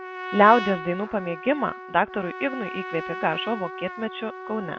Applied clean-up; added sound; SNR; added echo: none; Trumpet; 10 dB; none.